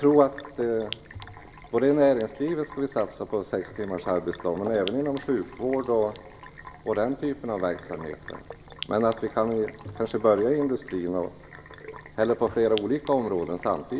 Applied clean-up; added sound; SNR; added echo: none; Sink (filling or washing); 18 dB; reverberation time 1.4 s.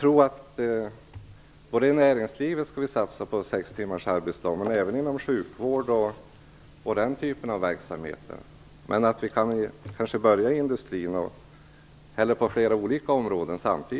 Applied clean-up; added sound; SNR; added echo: none; none; none; none.